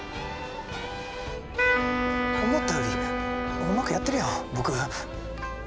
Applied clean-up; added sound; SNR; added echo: none; Wind instrument, woodwind instrument; -1 dB; none.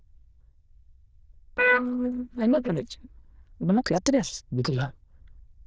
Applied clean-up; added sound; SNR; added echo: neural diffusion model UNIVERSE++.